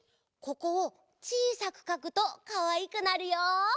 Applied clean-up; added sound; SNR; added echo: none; none; none; none.